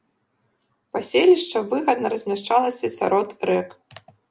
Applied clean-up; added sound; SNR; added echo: none; none; none; none.